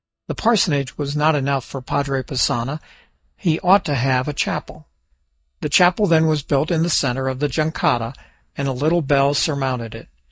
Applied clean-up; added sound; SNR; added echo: neural mask model DeepFilterNet 3.